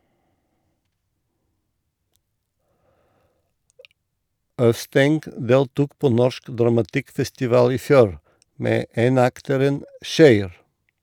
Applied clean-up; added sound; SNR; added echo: none; none; none; none.